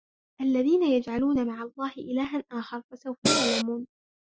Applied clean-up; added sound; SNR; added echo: classical method Wiener filter.